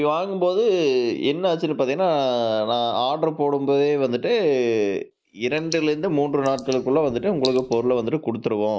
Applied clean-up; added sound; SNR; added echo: neural mask model Resemble Enhance denoiser.